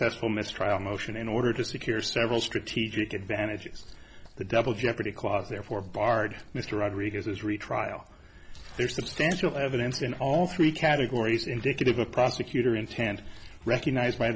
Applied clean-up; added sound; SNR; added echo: none; Liquid; 20 dB; none.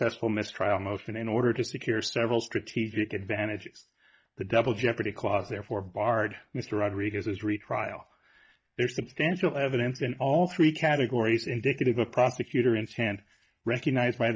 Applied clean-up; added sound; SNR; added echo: neural mask model DeepFilterNet 3.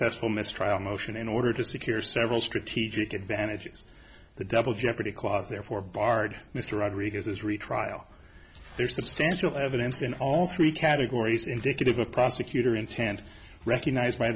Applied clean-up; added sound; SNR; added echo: none; none; none; none.